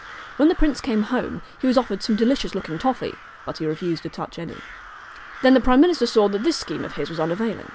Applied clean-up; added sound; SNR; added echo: none; Crow; 18 dB; none.